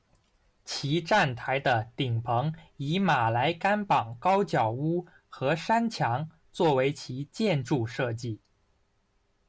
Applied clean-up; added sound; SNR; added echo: none; none; none; none.